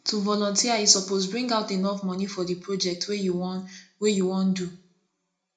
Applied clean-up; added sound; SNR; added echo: none; none; none; reverberation time 0.3 s.